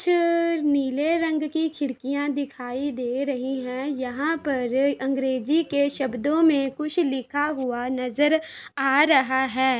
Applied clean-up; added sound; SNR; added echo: none; none; none; none.